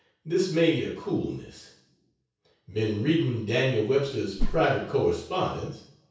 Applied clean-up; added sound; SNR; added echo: none; Whoosh, swoosh, swish; -1 dB; reverberation time 0.6 s.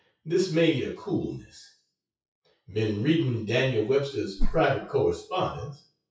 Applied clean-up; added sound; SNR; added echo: classical method WPE with log-MMSE.